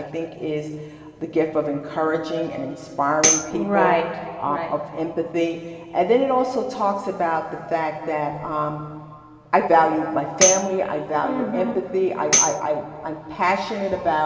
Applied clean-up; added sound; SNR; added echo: none; Tambourine; 2 dB; reverberation time 2.2 s.